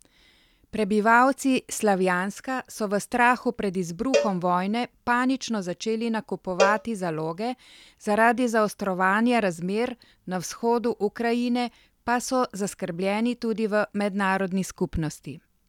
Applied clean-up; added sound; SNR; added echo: none; Cowbell; 7 dB; none.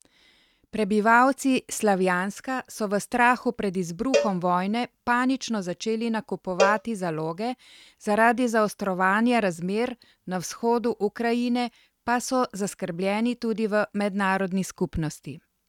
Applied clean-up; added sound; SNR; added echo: neural mask model RNNoise.